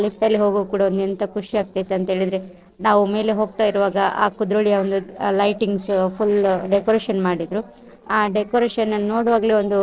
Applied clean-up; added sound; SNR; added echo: neural separator model SepFormer DNS4.